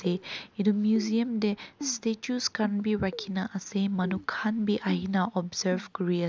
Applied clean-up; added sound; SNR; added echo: none; Keyboard (musical); 16 dB; none.